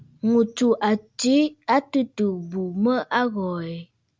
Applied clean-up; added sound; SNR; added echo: none; none; none; none.